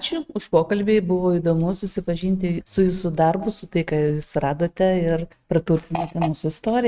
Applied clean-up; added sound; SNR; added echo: neural mask model RNNoise.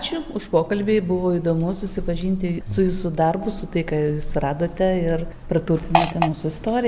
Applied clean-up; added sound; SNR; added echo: none; Fart; 2 dB; none.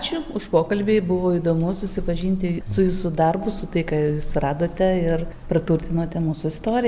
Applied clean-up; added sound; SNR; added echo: none; none; none; none.